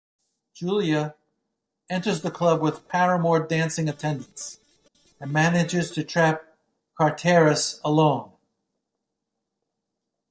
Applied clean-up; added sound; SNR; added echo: neural separator model SepFormer DNS4.